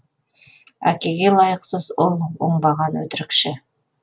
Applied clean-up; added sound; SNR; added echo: none; none; none; none.